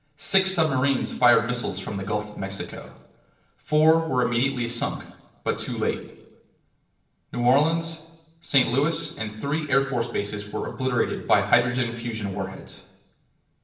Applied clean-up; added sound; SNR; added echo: none; none; none; reverberation time 0.7 s.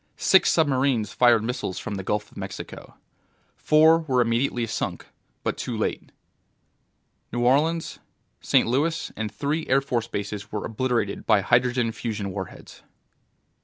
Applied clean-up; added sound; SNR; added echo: none; none; none; none.